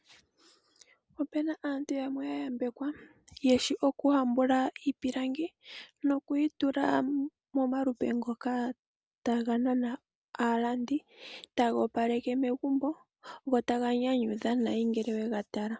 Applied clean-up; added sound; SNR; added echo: none; none; none; none.